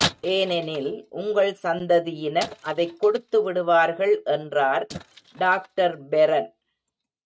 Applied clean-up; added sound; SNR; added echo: neural mask model RNNoise.